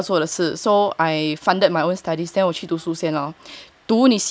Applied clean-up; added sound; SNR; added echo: none; none; none; none.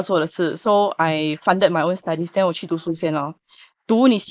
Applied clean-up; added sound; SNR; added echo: neural mask model Resemble Enhance denoiser.